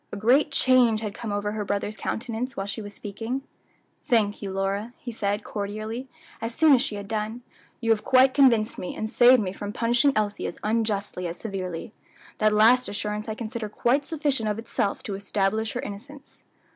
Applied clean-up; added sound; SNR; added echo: none; none; none; none.